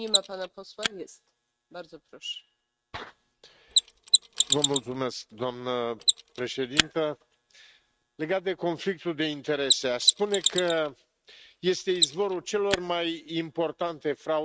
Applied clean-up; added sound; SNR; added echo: neural mask model RNNoise.